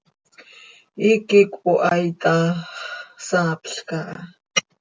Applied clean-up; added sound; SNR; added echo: none; none; none; none.